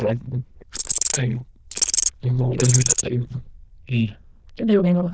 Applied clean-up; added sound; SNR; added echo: neural diffusion model UNIVERSE++.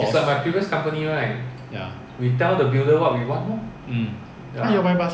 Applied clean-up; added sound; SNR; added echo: none; none; none; none.